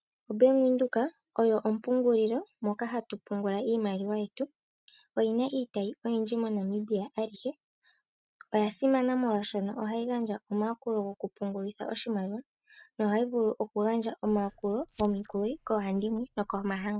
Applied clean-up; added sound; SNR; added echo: neural mask model RNNoise.